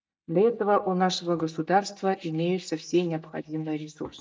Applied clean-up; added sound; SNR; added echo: neural mask model DeepFilterNet 3.